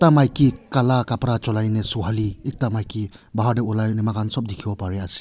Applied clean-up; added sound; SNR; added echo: none; none; none; none.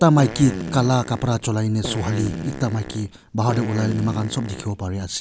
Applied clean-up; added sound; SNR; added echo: none; Fart; 10 dB; none.